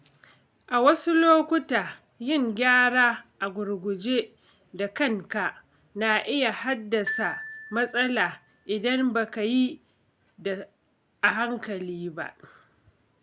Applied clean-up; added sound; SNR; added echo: none; Glockenspiel; 11 dB; none.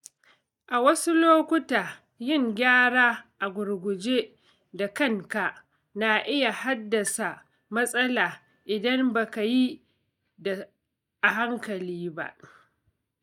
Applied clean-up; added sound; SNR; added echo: neural mask model DeepFilterNet 3.